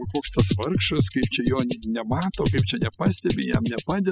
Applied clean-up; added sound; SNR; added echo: classical method spectral subtraction.